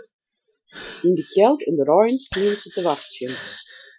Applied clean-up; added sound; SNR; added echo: classical method Wiener filter.